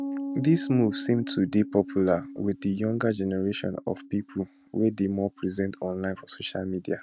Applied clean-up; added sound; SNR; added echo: neural mask model RNNoise.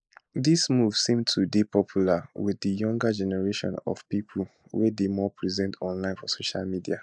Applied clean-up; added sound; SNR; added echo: neural mask model Resemble Enhance denoiser.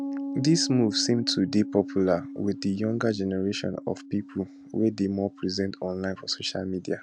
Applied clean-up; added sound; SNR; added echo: none; Piano; 11 dB; none.